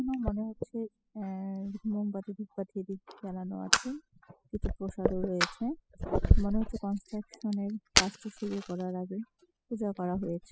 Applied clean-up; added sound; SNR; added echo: classical method spectral subtraction.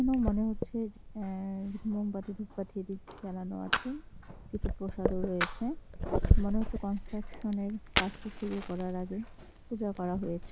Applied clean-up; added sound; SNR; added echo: none; Fire; -1 dB; none.